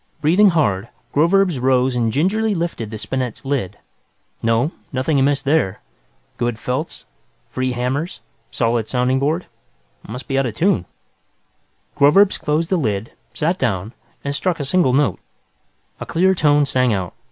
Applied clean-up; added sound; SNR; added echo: none; none; none; none.